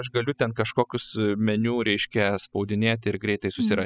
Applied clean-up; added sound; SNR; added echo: classical method spectral subtraction.